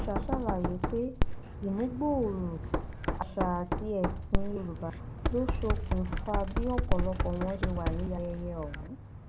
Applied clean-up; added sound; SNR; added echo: none; Knock + Dog; -2 dB; none.